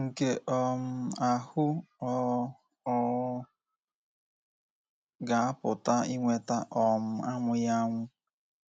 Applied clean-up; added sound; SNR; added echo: none; none; none; none.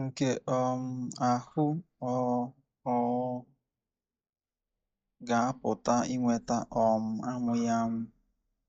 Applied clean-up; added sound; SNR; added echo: neural mask model DeepFilterNet 3.